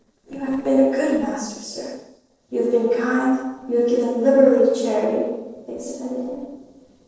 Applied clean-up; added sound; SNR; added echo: neural separator model SepFormer DNS4.